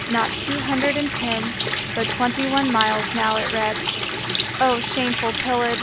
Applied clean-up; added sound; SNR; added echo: none; Water tap, faucet; 1 dB; none.